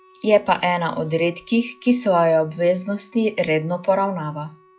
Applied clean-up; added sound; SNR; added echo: classical method log-MMSE.